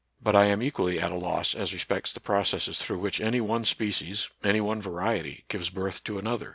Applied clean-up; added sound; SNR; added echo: none; none; none; none.